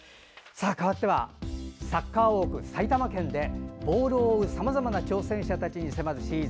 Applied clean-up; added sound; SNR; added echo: none; none; none; none.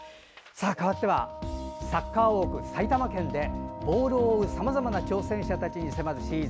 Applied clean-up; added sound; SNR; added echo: none; Wind instrument, woodwind instrument; 13 dB; none.